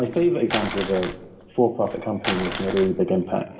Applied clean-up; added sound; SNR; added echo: none; Crumpling, crinkling; 7 dB; reverberation time 2.4 s.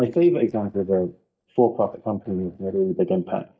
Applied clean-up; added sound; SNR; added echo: neural mask model DeepFilterNet 3.